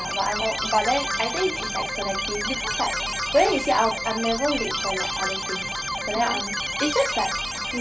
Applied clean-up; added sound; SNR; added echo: none; Keyboard (musical); 2 dB; none.